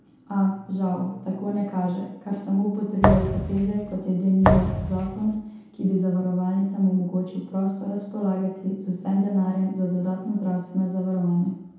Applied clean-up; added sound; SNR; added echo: none; Thump, thud; 0 dB; reverberation time 0.8 s.